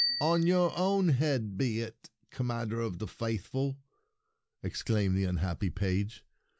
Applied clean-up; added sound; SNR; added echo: none; Bicycle bell; 13 dB; none.